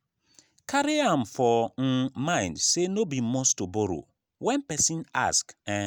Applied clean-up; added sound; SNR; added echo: none; none; none; none.